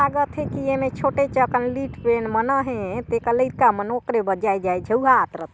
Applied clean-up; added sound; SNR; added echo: none; none; none; none.